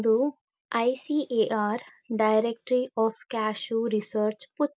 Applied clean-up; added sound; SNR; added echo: none; none; none; none.